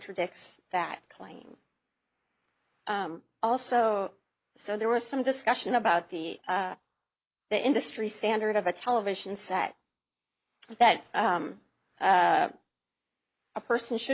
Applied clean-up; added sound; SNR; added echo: neural mask model Resemble Enhance denoiser.